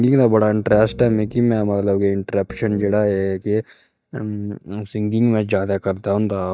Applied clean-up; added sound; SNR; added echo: neural mask model DeepFilterNet 3.